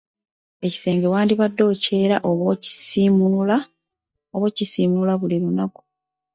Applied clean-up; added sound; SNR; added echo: neural mask model DeepFilterNet 3.